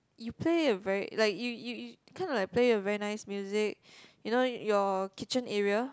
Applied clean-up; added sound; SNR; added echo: none; none; none; none.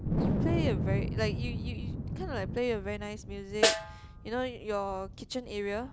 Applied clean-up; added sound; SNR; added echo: none; Wind + Snare drum; -3 dB; none.